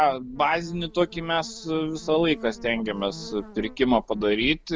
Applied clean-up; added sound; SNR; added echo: none; Musical instrument + Buzz; 19 dB; none.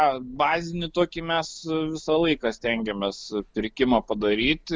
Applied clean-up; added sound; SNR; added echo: none; none; none; none.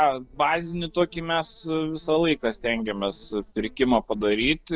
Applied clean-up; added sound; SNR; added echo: neural separator model SepFormer DNS4.